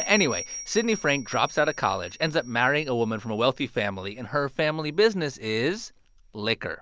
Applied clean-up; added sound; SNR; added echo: none; Bell; 17 dB; none.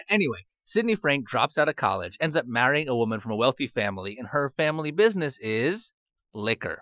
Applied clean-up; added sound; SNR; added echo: classical method Wiener filter.